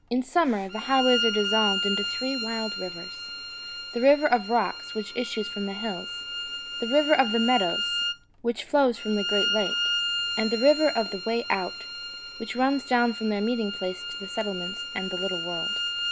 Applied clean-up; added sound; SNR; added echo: none; Bowed string instrument; 5 dB; none.